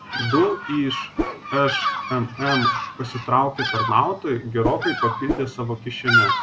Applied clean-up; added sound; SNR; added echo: none; Bird vocalization, bird call, bird song + Whoosh, swoosh, swish; 2 dB; none.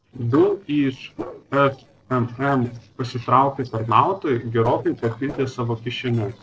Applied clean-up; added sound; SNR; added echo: neural separator model SepFormer DNS4.